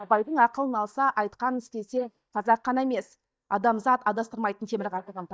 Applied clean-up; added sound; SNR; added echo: neural mask model DeepFilterNet 3.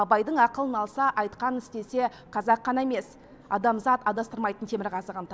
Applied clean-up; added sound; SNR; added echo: none; none; none; none.